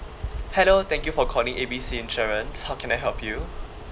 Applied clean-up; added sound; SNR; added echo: none; Cricket; 7 dB; none.